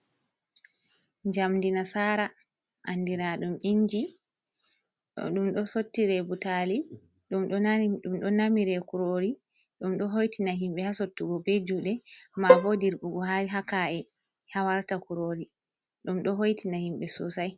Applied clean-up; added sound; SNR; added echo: none; Bowed string instrument; -4 dB; none.